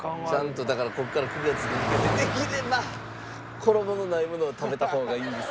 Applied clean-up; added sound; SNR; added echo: none; Car passing by; 5 dB; none.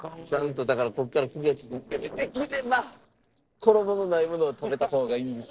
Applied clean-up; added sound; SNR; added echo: neural separator model SepFormer DNS4.